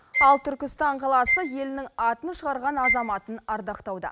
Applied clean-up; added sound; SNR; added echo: none; Bowed string instrument; 4 dB; none.